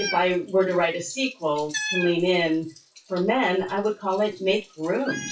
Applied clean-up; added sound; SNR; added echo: classical method WPE with log-MMSE.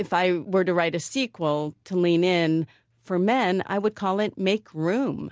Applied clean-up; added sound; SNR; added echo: none; none; none; none.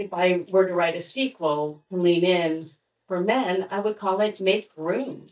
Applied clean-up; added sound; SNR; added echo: neural mask model DeepFilterNet 3.